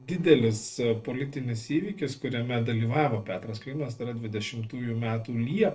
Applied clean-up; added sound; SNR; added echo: neural separator model SepFormer DNS4.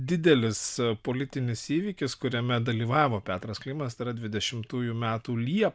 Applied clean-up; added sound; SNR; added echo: none; none; none; none.